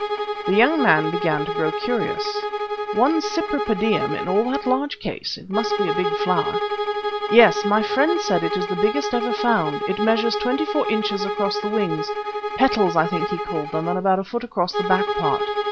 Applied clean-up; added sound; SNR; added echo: none; Bowed string instrument; 3 dB; none.